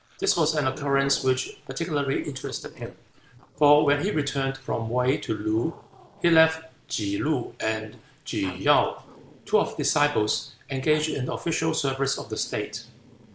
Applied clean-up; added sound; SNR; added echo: neural separator model SepFormer DNS4.